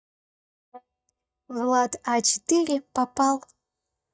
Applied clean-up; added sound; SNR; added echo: neural mask model DeepFilterNet 3.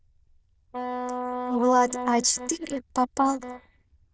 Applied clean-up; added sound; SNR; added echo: neural diffusion model UNIVERSE++.